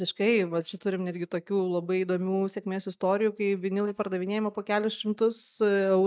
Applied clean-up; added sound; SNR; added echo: neural mask model DeepFilterNet 3.